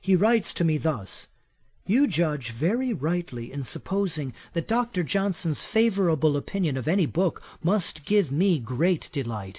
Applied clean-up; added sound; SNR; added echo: none; none; none; none.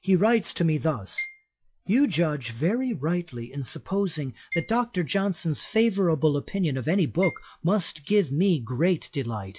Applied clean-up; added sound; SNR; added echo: classical method log-MMSE.